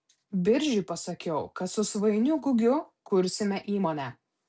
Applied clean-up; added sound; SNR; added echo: none; none; none; none.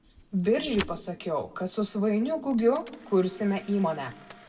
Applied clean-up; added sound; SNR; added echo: none; Camera; 17 dB; reverberation time 0.9 s.